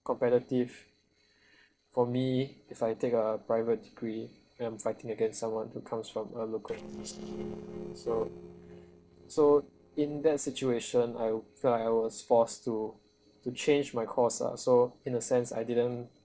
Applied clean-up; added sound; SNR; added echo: neural separator model SepFormer DNS4.